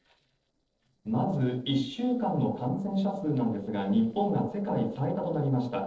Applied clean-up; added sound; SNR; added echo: neural separator model SepFormer DNS4.